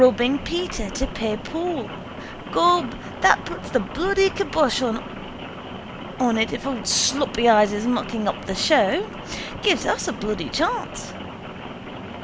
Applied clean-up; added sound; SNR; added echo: none; Rain; 11 dB; none.